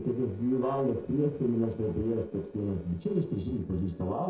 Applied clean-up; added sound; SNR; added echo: neural separator model SepFormer DNS4.